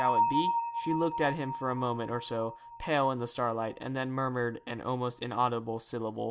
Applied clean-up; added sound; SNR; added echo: none; Bell; 4 dB; none.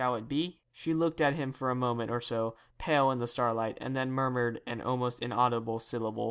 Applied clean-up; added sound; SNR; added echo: none; none; none; none.